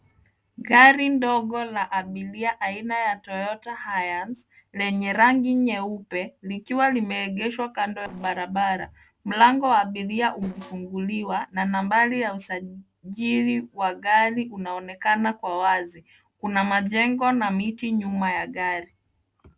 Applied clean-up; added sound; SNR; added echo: neural separator model SepFormer DNS4.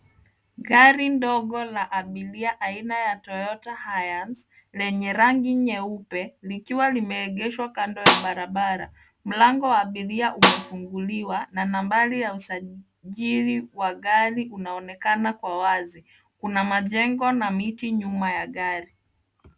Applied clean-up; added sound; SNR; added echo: none; Snare drum; -2 dB; none.